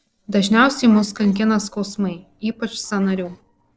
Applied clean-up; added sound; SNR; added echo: neural separator model SepFormer DNS4.